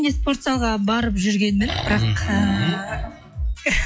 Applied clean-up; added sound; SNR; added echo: classical method log-MMSE.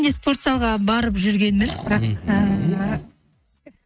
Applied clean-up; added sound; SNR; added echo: neural mask model RNNoise.